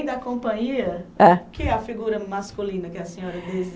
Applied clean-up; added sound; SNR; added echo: none; Breathing; 15 dB; none.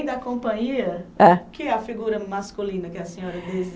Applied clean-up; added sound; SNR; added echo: none; none; none; none.